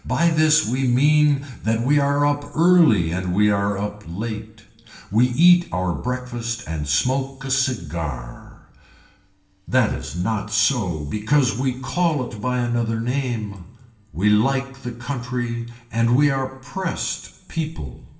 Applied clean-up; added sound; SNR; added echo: none; none; none; reverberation time 0.9 s.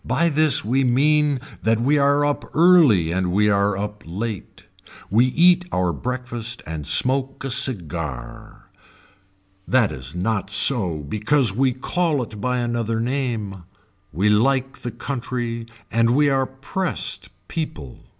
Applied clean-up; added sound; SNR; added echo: none; none; none; none.